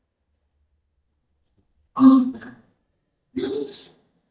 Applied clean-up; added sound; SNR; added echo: neural mask model DeepFilterNet 3.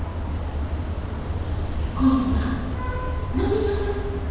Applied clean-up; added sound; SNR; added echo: none; Vehicle horn, car horn, honking; -2 dB; reverberation time 1.2 s.